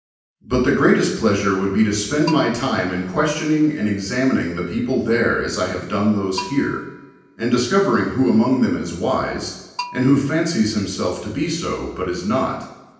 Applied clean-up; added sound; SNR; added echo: none; Bell; 19 dB; reverberation time 0.9 s.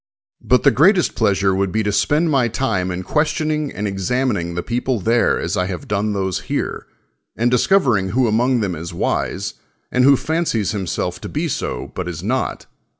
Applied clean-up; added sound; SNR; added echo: none; none; none; none.